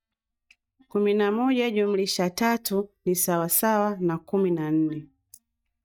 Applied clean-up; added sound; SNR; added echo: neural mask model DeepFilterNet 3.